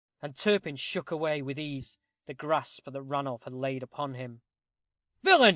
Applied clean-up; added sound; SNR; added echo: neural mask model DeepFilterNet 3.